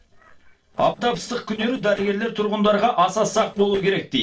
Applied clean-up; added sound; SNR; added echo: neural separator model SepFormer DNS4.